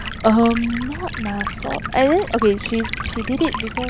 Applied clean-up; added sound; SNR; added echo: none; Stream; 8 dB; none.